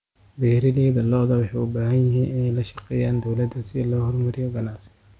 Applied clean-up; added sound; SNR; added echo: none; none; none; none.